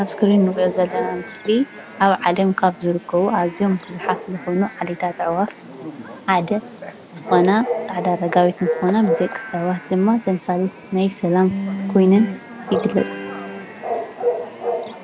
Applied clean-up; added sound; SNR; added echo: none; Electric guitar + Bark / Chatter / Chirp, tweet / Livestock, farm animals, working animals; 8 dB; none.